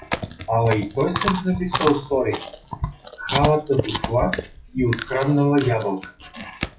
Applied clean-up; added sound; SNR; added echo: classical method WPE with log-MMSE.